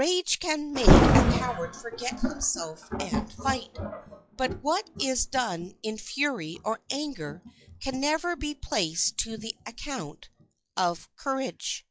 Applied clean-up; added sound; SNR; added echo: classical method log-MMSE.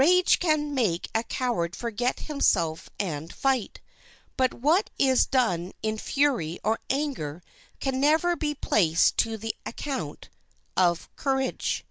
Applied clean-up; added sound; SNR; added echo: none; none; none; none.